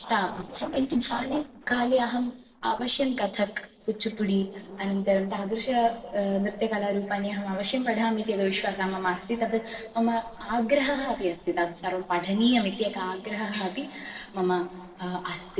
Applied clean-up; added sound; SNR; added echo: neural separator model SepFormer DNS4.